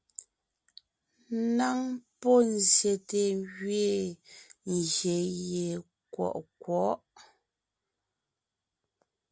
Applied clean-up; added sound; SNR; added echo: none; none; none; none.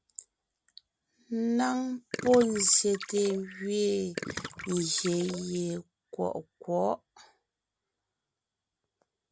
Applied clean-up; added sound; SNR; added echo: none; Gurgling; 11 dB; none.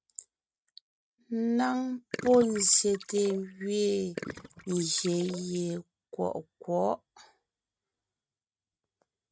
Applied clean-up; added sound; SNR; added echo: neural mask model RNNoise.